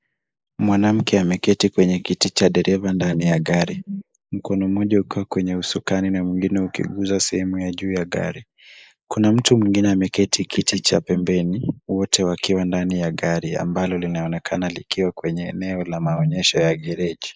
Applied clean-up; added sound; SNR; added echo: neural mask model Resemble Enhance denoiser.